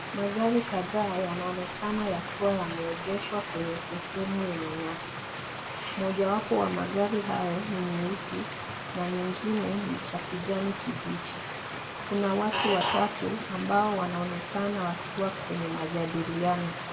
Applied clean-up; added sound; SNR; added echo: none; Stream; 6 dB; reverberation time 0.8 s.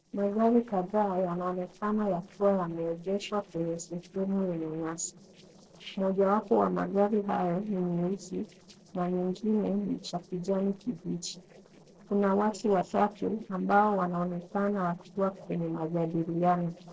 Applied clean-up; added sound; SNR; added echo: neural separator model SepFormer DNS4.